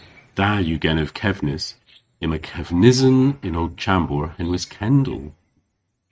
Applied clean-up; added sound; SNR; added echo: neural mask model RNNoise.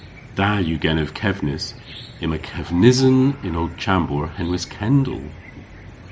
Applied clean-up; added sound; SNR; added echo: none; Cricket / Chicken, rooster; 18 dB; none.